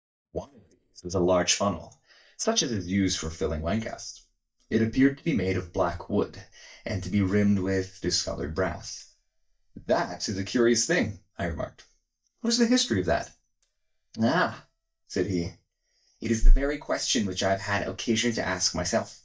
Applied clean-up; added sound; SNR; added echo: neural mask model DeepFilterNet 3.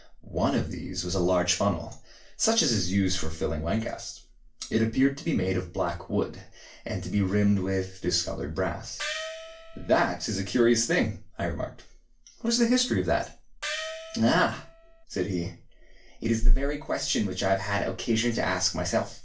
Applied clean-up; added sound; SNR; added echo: none; Gong; 11 dB; reverberation time 0.3 s.